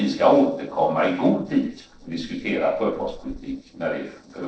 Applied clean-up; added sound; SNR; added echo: neural separator model SepFormer DNS4.